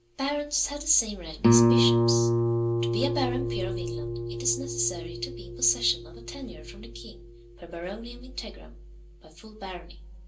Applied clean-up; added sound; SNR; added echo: none; Guitar; -4 dB; reverberation time 0.3 s.